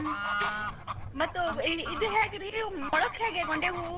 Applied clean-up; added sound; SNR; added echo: none; Bird / Fowl + Tambourine; 3 dB; none.